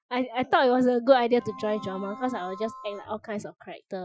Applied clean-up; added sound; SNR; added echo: classical method Wiener filter.